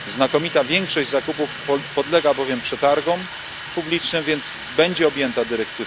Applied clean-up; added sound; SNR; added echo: none; Sink (filling or washing) / Water tap, faucet; 10 dB; none.